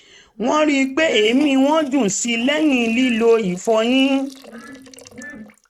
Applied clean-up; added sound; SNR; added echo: neural mask model RNNoise.